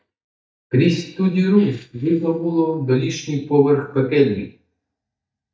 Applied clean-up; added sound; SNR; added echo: neural mask model DeepFilterNet 3.